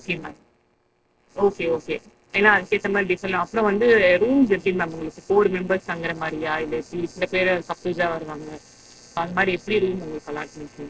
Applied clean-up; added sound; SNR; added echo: neural separator model SepFormer DNS4.